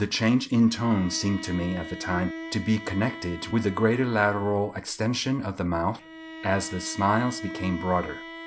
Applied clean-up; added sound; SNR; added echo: none; Bowed string instrument; 14 dB; none.